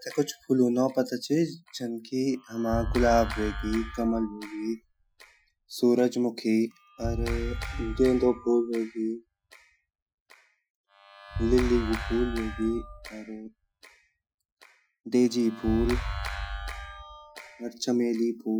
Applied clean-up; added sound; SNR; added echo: classical method Wiener filter.